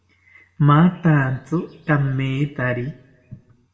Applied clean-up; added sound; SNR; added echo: none; none; none; reverberation time 0.6 s.